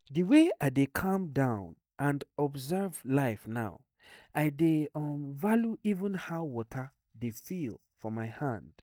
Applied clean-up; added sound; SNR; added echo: neural mask model DeepFilterNet 3.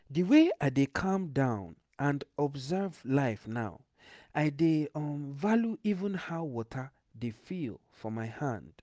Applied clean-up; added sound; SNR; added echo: none; none; none; none.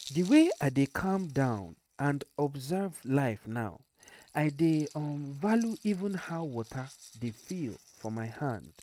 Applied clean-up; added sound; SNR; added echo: neural mask model RNNoise.